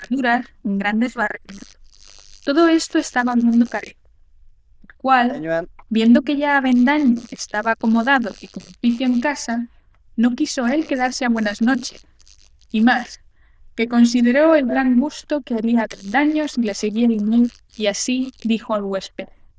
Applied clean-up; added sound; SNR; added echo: neural diffusion model UNIVERSE++.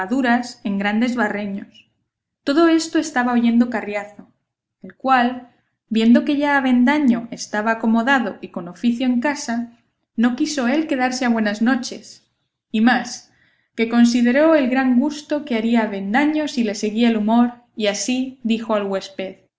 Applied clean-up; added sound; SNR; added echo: none; none; none; none.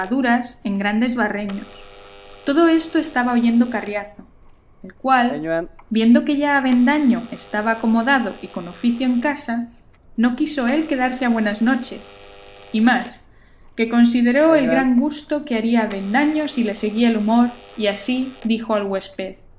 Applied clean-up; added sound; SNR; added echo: none; Alarm / Door; 17 dB; none.